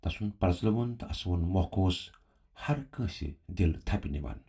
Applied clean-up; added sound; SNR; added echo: none; none; none; reverberation time 0.2 s.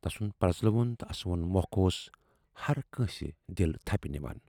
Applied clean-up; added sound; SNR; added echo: none; none; none; none.